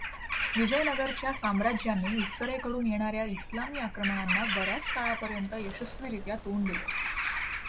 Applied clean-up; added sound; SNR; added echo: none; Bird vocalization, bird call, bird song / Crow; 2 dB; none.